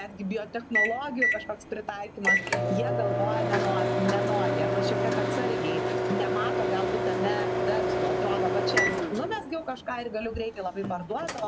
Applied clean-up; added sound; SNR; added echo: none; Microwave oven; -5 dB; none.